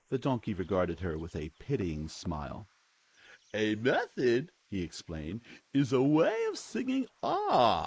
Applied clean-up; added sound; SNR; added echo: neural mask model Resemble Enhance denoiser.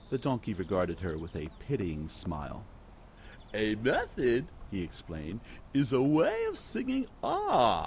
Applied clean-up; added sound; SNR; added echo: none; Bird; 18 dB; none.